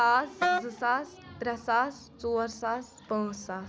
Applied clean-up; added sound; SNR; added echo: none; Wind instrument, woodwind instrument; 0 dB; none.